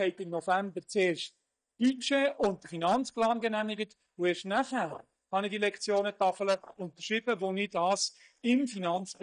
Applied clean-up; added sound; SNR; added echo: neural mask model DeepFilterNet 3.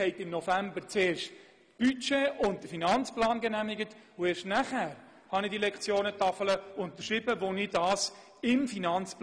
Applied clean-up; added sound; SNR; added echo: none; none; none; none.